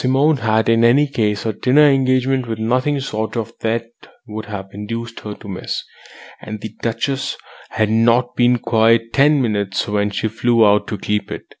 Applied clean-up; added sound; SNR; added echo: none; none; none; none.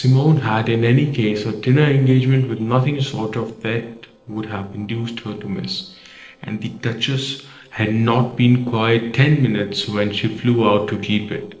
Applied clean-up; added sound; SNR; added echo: neural separator model SepFormer DNS4.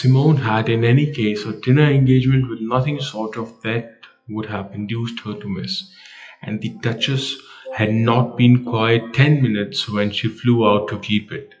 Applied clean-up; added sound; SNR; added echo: classical method WPE with log-MMSE.